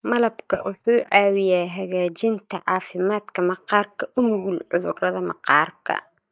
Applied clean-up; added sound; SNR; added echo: neural mask model DeepFilterNet 3.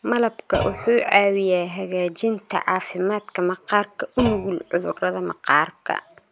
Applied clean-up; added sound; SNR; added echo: none; Thump, thud; 13 dB; none.